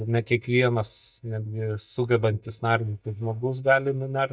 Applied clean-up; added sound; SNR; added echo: neural mask model DeepFilterNet 3.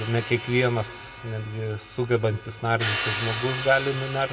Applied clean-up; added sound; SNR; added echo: none; Crash cymbal; 8 dB; reverberation time 0.9 s.